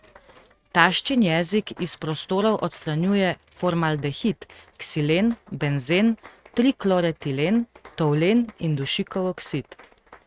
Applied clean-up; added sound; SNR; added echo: neural mask model RNNoise.